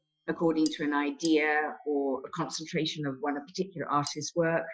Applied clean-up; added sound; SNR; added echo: classical method Wiener filter.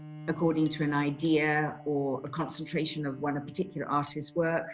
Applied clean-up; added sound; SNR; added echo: none; Cutlery, silverware + Bowed string instrument; 15 dB; none.